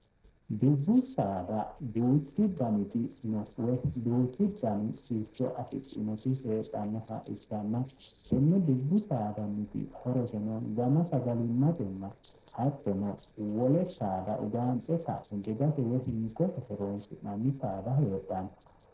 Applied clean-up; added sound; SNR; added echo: neural separator model SepFormer DNS4.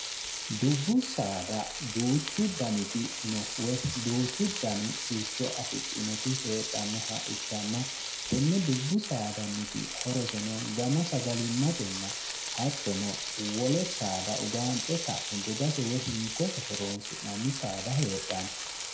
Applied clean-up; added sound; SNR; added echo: none; Frying (food); 4 dB; reverberation time 0.4 s.